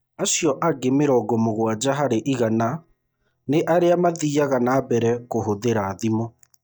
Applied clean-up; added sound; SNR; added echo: neural mask model DeepFilterNet 3.